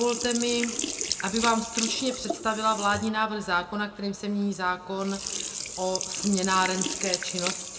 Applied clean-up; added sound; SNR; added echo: none; Sink (filling or washing); 5 dB; reverberation time 1.0 s.